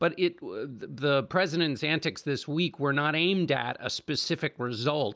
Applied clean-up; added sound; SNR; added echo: none; none; none; none.